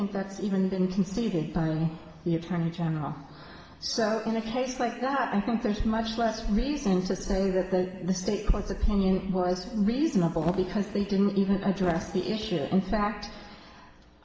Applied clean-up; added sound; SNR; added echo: none; Fireworks; 17 dB; reverberation time 1.6 s.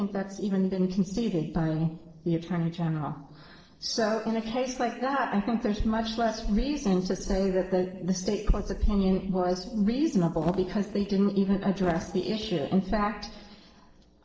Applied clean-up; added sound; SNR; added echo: neural separator model SepFormer DNS4.